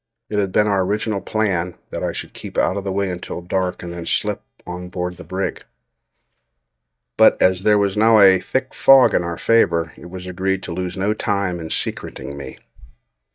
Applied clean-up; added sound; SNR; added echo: neural mask model DeepFilterNet 3.